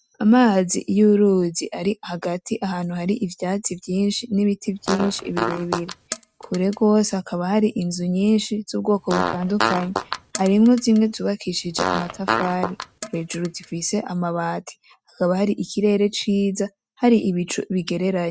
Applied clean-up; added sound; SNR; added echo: neural mask model RNNoise.